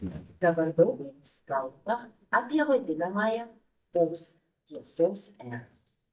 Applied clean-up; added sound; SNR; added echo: neural mask model DeepFilterNet 3.